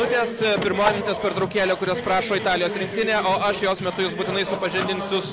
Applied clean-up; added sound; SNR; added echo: none; Sawing; 11 dB; none.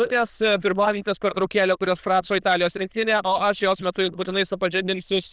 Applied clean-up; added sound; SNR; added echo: neural diffusion model UNIVERSE++.